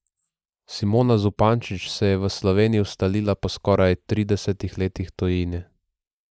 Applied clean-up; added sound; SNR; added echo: neural mask model Resemble Enhance denoiser.